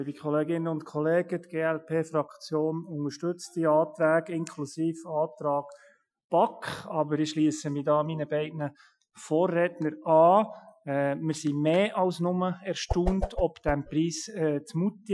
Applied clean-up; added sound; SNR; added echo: classical method Wiener filter.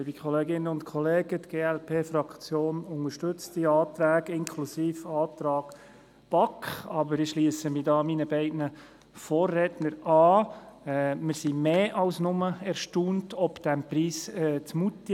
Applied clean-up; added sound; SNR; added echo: none; none; none; none.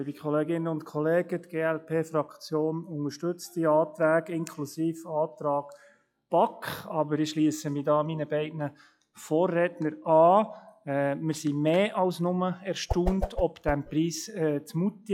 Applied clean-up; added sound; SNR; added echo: classical method log-MMSE.